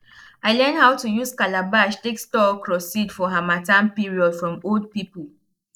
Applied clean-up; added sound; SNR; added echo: neural mask model Resemble Enhance denoiser.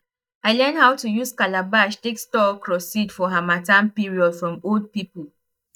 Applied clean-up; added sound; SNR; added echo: neural mask model DeepFilterNet 3.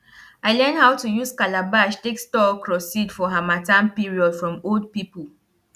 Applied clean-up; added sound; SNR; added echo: none; none; none; none.